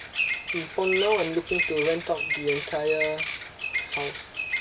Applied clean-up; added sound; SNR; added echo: none; Bird vocalization, bird call, bird song; 2 dB; none.